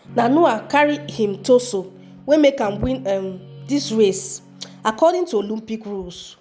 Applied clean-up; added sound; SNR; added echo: none; Guitar; 19 dB; none.